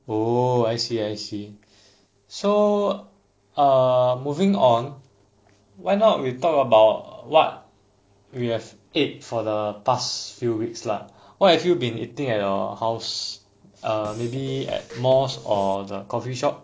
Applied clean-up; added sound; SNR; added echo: neural separator model SepFormer DNS4.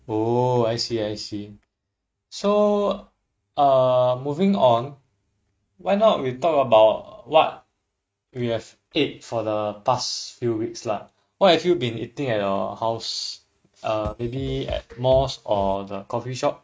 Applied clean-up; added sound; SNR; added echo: neural mask model RNNoise.